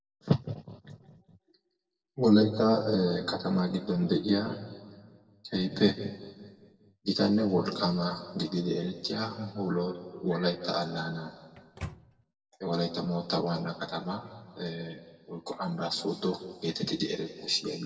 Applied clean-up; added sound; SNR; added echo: none; Microwave oven; 13 dB; reverberation time 1.6 s.